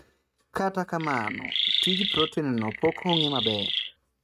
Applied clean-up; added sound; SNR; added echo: neural mask model RNNoise.